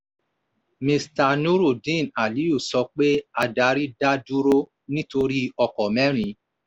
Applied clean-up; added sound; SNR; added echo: none; none; none; none.